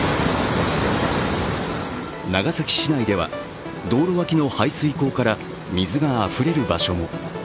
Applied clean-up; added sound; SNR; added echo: none; none; none; none.